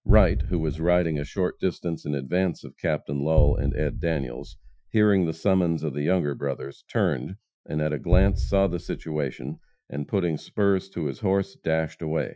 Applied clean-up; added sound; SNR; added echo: classical method Wiener filter.